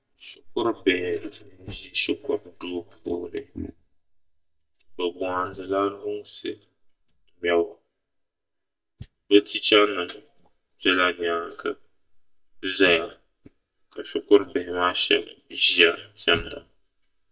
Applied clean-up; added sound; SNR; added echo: neural mask model DeepFilterNet 3.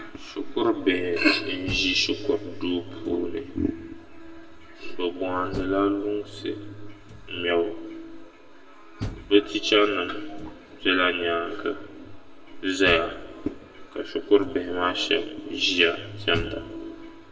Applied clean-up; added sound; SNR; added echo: none; Door; 17 dB; reverberation time 1.0 s.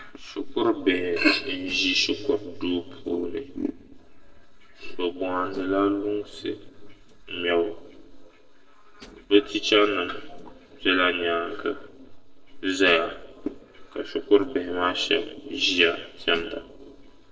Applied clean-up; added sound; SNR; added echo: neural separator model SepFormer DNS4.